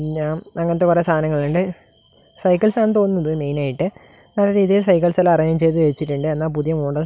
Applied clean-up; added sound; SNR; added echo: none; none; none; none.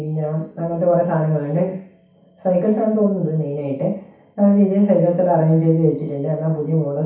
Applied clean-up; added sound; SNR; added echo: none; none; none; reverberation time 0.7 s.